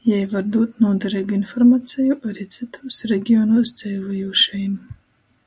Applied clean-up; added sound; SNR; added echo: none; none; none; none.